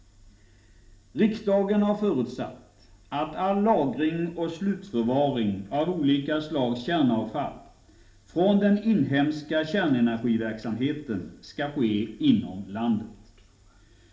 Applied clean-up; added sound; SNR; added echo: none; none; none; reverberation time 0.5 s.